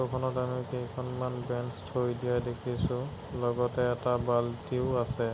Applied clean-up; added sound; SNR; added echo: none; none; none; none.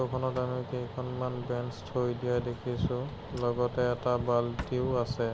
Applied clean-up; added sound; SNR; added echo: none; Drawer open or close; 18 dB; none.